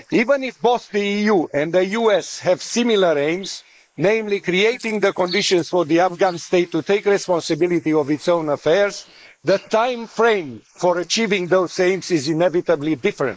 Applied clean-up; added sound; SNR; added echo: neural mask model Resemble Enhance denoiser.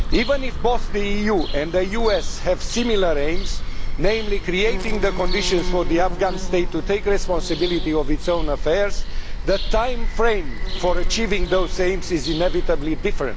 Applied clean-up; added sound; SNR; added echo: none; Bird vocalization, bird call, bird song; -1 dB; none.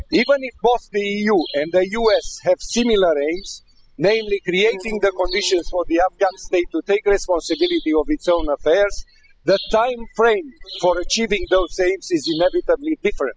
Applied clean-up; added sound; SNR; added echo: classical method spectral subtraction.